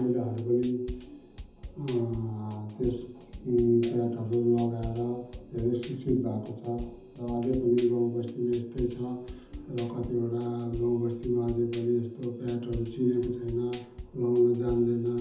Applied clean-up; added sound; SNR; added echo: none; Drum kit; 16 dB; reverberation time 0.8 s.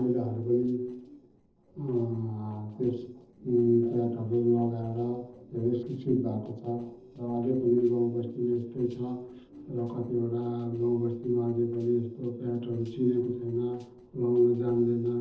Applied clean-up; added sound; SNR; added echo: neural separator model SepFormer DNS4.